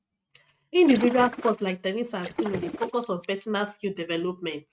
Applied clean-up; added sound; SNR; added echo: neural mask model RNNoise.